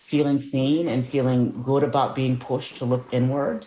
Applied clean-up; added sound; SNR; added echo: neural mask model Resemble Enhance denoiser.